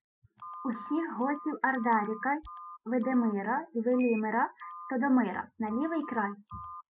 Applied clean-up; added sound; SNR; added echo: classical method spectral subtraction.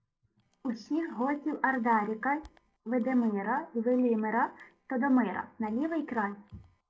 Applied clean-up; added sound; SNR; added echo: neural separator model SepFormer DNS4.